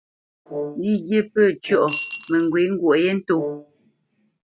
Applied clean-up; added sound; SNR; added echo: none; Brass instrument + Coin (dropping) / Glass; 10 dB; none.